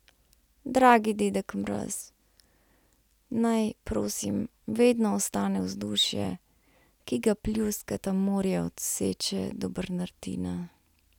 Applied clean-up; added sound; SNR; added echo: none; none; none; none.